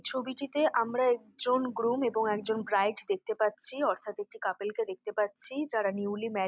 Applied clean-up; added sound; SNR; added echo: none; none; none; none.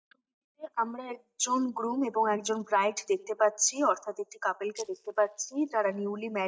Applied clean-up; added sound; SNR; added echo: neural mask model DeepFilterNet 3.